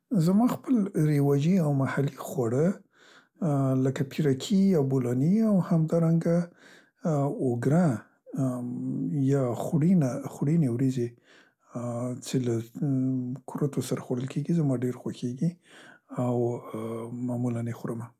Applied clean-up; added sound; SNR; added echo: none; none; none; none.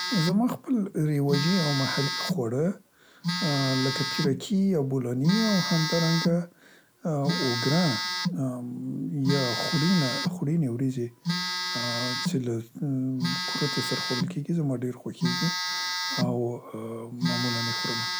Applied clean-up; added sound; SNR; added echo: none; Telephone; 3 dB; none.